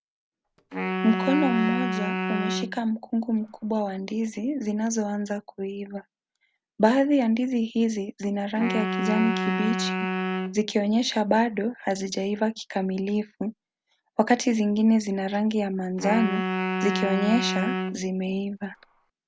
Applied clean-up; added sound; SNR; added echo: none; Wind instrument, woodwind instrument; 3 dB; none.